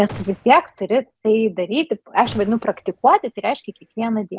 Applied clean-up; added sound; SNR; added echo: none; Gunshot, gunfire; 20 dB; none.